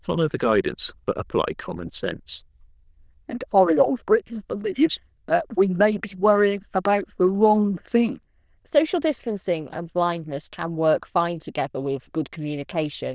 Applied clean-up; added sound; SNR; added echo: neural diffusion model UNIVERSE++.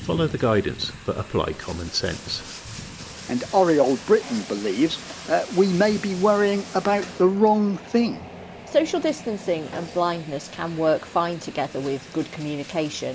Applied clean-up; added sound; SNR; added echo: none; Train + Bathtub (filling or washing); 15 dB; none.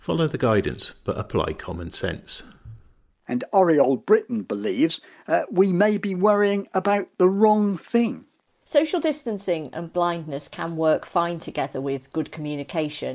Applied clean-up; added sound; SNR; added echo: none; none; none; none.